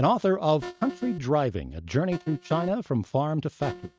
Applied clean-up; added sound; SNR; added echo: neural mask model RNNoise.